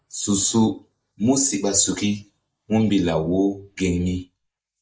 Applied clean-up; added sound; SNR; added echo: neural mask model Resemble Enhance denoiser.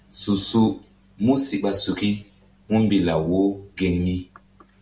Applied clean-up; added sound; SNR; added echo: none; none; none; none.